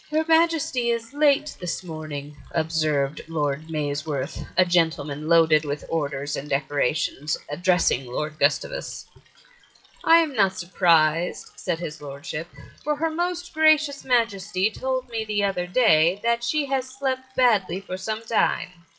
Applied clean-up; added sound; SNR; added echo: classical method WPE with log-MMSE.